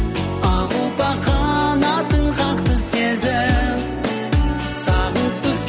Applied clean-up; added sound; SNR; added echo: none; none; none; none.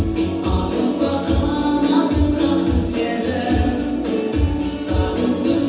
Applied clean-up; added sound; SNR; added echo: none; none; none; reverberation time 1.1 s.